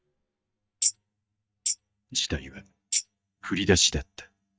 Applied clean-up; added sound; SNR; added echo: neural mask model DeepFilterNet 3.